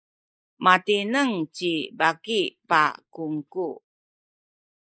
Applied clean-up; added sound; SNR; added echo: neural mask model Resemble Enhance denoiser.